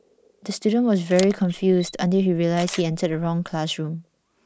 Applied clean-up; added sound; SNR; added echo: none; Camera; 17 dB; none.